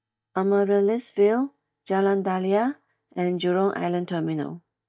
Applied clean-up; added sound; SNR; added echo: neural mask model DeepFilterNet 3.